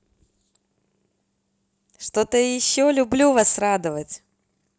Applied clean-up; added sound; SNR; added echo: none; none; none; none.